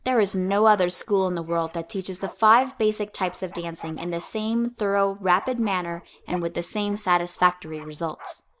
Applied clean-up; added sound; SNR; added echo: neural mask model Resemble Enhance denoiser.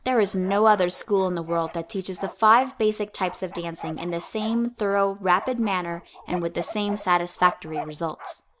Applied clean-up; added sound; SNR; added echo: none; Bark; 16 dB; none.